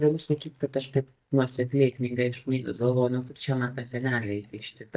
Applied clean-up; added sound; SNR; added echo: neural mask model DeepFilterNet 3.